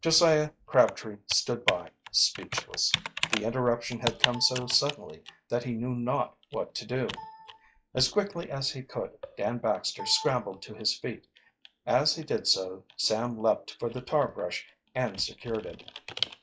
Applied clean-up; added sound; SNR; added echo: classical method log-MMSE.